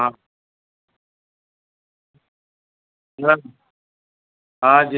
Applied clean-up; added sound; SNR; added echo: none; none; none; none.